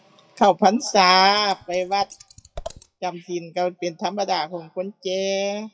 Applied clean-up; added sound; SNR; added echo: classical method WPE with log-MMSE.